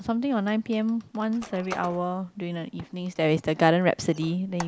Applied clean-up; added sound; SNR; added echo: none; Squeak; 19 dB; none.